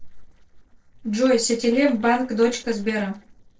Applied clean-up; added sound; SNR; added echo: neural separator model SepFormer DNS4.